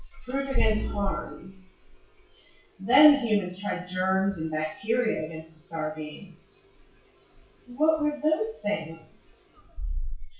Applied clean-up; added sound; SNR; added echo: classical method WPE with log-MMSE.